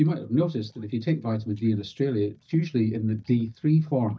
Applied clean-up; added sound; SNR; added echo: neural mask model DeepFilterNet 3.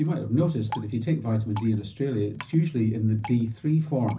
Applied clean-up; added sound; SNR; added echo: none; Drip; 18 dB; reverberation time 0.4 s.